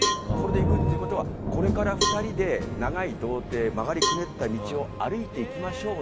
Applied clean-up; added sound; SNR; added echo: none; Thunder + Cowbell; -1 dB; none.